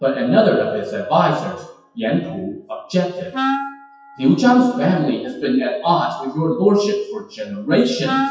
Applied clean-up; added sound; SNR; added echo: classical method WPE with log-MMSE.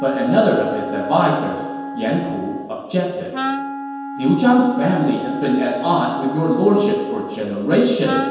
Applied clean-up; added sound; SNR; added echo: none; Wind instrument, woodwind instrument; 9 dB; reverberation time 1.2 s.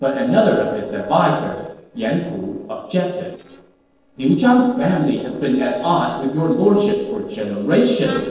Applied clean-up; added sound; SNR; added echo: neural separator model SepFormer DNS4.